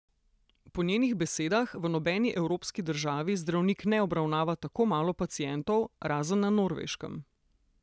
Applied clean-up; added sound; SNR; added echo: none; none; none; none.